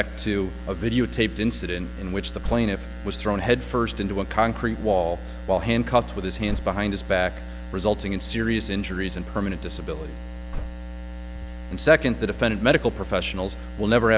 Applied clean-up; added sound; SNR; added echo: none; Slam / Car; 17 dB; none.